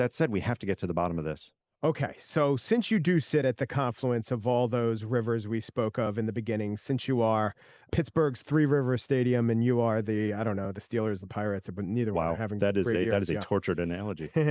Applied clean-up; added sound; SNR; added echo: neural mask model Resemble Enhance denoiser.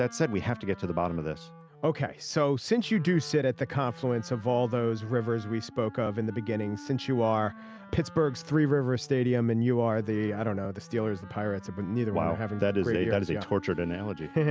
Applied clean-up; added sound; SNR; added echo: none; Wind instrument, woodwind instrument; 19 dB; none.